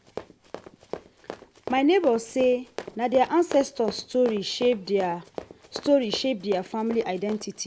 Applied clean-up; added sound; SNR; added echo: none; Run; 14 dB; none.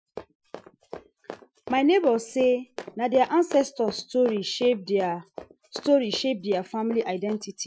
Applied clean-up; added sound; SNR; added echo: classical method Wiener filter.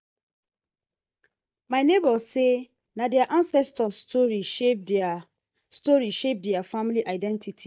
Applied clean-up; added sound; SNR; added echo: neural mask model DeepFilterNet 3.